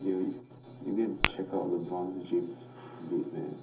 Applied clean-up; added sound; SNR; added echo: none; Tap / Glass; 3 dB; reverberation time 0.4 s.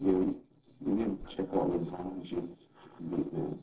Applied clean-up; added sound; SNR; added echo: neural separator model SepFormer DNS4.